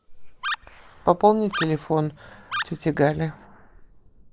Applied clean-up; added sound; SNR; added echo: neural mask model Resemble Enhance denoiser.